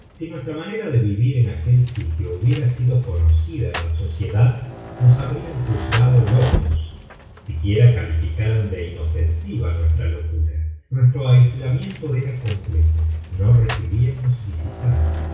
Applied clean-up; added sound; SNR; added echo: none; Rain; 15 dB; reverberation time 0.6 s.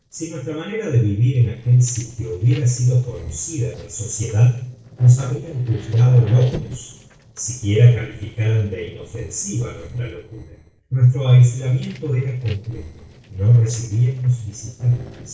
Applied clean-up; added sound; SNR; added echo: neural separator model SepFormer DNS4.